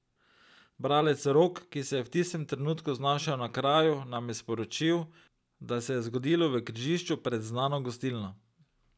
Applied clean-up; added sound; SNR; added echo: none; none; none; none.